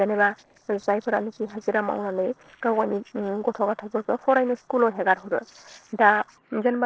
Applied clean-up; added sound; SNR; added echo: neural separator model SepFormer DNS4.